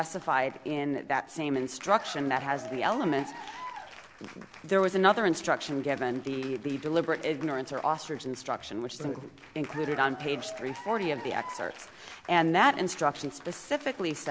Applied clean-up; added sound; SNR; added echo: none; Applause / Cheering; 16 dB; none.